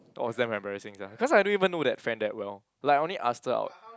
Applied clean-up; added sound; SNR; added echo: none; none; none; none.